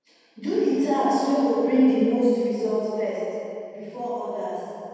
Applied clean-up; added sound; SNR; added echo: none; none; none; reverberation time 2.1 s.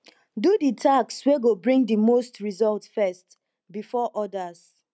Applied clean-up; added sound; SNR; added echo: none; none; none; none.